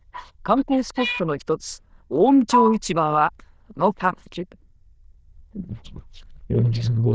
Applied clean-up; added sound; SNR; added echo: neural diffusion model UNIVERSE++.